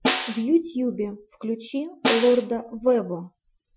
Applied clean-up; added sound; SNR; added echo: classical method Wiener filter.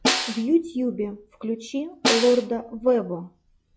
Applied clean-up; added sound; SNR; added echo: classical method log-MMSE.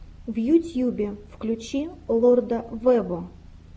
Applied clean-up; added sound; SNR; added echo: none; none; none; none.